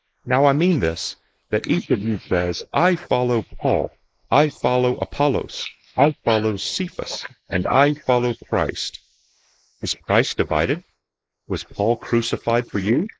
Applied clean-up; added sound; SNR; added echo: neural mask model Resemble Enhance denoiser.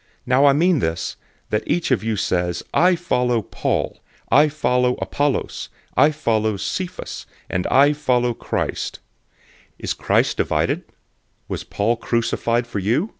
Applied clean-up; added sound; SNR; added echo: none; none; none; none.